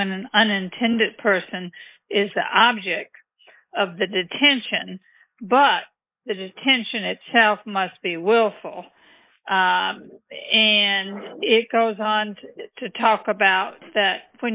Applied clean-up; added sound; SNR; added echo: neural mask model Resemble Enhance denoiser.